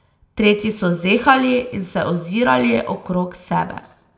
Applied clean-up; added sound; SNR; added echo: none; none; none; reverberation time 0.7 s.